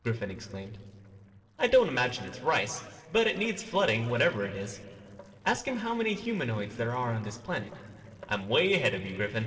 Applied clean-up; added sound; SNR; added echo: neural separator model SepFormer DNS4.